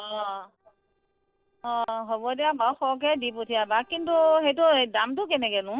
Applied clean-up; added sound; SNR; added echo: neural separator model SepFormer DNS4.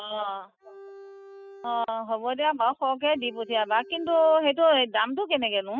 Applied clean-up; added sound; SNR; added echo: classical method spectral subtraction.